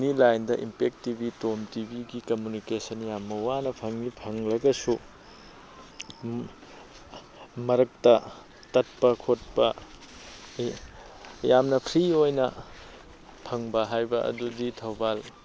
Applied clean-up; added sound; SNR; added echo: none; none; none; none.